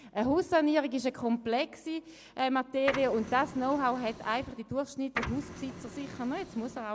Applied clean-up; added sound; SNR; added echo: none; Printer; 11 dB; none.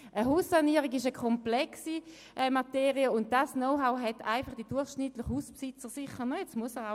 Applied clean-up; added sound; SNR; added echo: none; none; none; none.